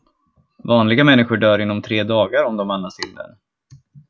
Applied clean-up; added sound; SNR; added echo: none; none; none; none.